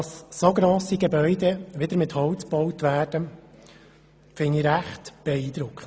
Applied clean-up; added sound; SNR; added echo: none; none; none; none.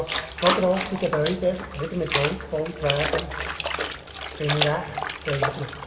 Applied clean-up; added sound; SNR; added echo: none; Trickle, dribble / Splash, splatter; 1 dB; reverberation time 1.8 s.